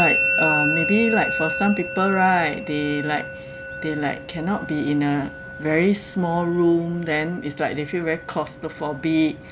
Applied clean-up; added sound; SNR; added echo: none; Musical instrument; 6 dB; none.